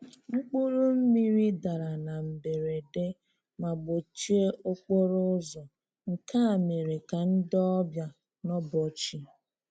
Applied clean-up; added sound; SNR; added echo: none; none; none; none.